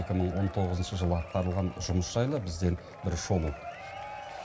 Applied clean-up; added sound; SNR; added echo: none; Applause / Crowd / Cheering; 14 dB; reverberation time 0.7 s.